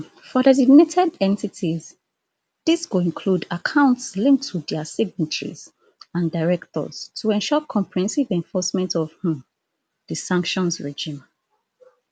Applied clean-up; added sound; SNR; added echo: none; none; none; none.